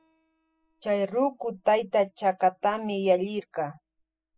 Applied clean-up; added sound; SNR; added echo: classical method spectral subtraction.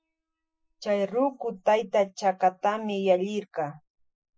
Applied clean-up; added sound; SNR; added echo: classical method Wiener filter.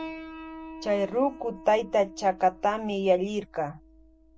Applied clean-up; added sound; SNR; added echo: none; Piano; 16 dB; none.